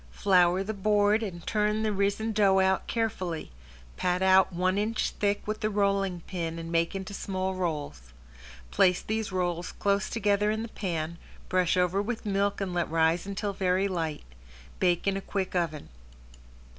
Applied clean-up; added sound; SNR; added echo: none; none; none; none.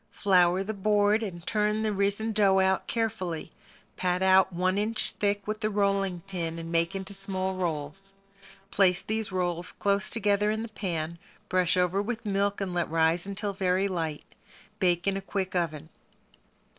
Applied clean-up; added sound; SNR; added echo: neural separator model SepFormer DNS4.